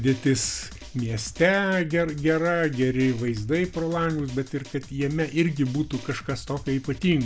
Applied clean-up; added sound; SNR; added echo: none; Drum; 19 dB; none.